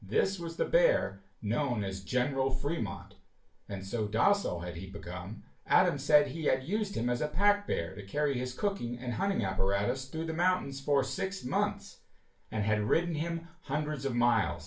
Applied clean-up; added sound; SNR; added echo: none; none; none; reverberation time 0.3 s.